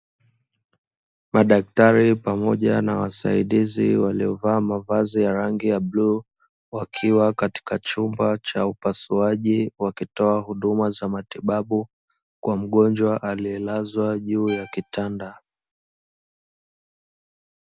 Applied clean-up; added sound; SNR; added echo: none; Bowed string instrument; 19 dB; none.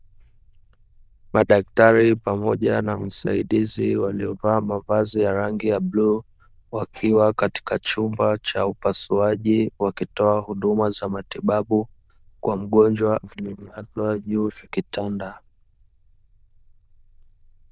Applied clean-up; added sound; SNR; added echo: neural diffusion model UNIVERSE++.